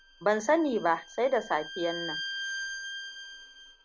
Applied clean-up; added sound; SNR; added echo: none; Bowed string instrument; 9 dB; none.